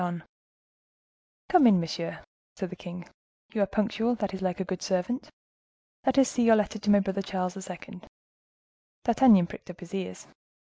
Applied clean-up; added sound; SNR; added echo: none; none; none; none.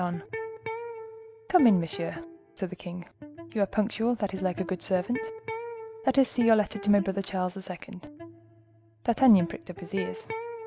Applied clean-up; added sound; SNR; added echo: none; Electric guitar; 12 dB; none.